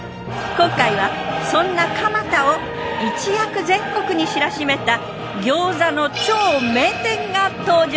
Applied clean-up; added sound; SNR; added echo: none; none; none; none.